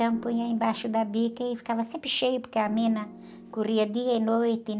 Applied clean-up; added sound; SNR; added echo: none; Piano; 19 dB; none.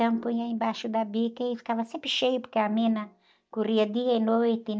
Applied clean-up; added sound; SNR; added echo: neural mask model DeepFilterNet 3.